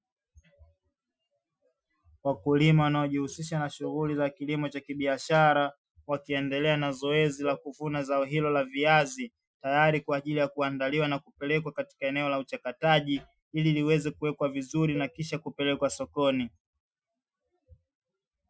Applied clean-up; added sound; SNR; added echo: classical method Wiener filter.